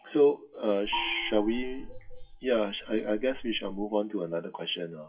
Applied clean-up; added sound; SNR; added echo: classical method WPE with log-MMSE.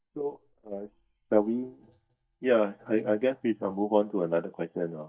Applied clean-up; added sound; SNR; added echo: neural mask model DeepFilterNet 3.